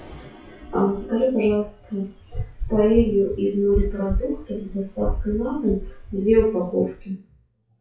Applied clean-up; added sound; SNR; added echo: classical method WPE with log-MMSE.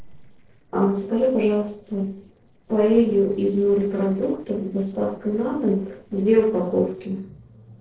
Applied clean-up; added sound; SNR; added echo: neural separator model SepFormer DNS4.